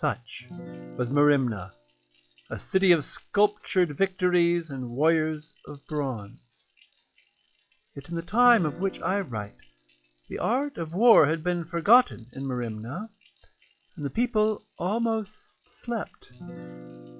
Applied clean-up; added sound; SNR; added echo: classical method log-MMSE.